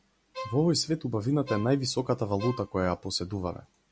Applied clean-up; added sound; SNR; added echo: none; Bowed string instrument; 15 dB; none.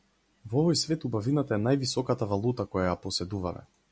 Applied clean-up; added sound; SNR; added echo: none; none; none; none.